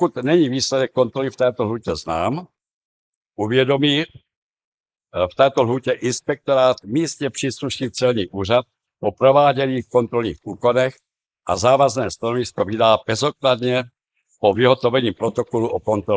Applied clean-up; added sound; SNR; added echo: neural mask model Resemble Enhance denoiser.